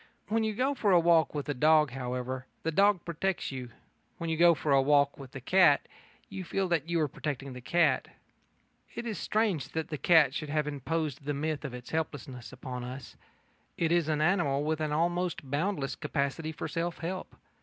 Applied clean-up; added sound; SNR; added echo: none; none; none; none.